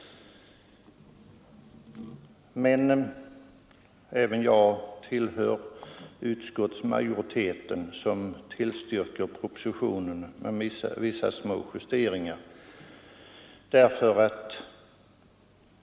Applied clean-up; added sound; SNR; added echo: none; none; none; none.